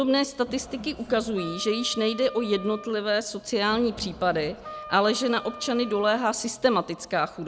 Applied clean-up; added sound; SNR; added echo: none; Crowd + Wind instrument, woodwind instrument; 15 dB; none.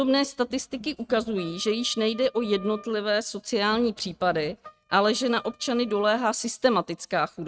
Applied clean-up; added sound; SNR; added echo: neural mask model RNNoise.